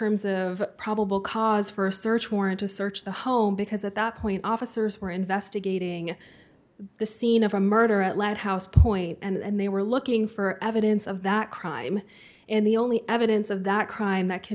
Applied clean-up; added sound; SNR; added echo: none; none; none; none.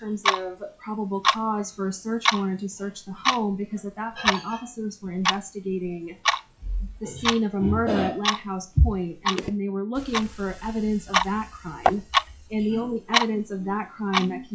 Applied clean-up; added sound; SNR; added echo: classical method WPE with log-MMSE.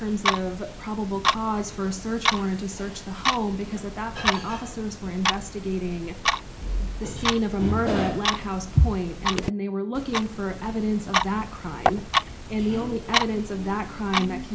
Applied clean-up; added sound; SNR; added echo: none; Clock; 1 dB; reverberation time 0.4 s.